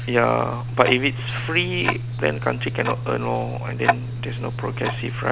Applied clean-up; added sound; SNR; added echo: none; Tick-tock; 3 dB; none.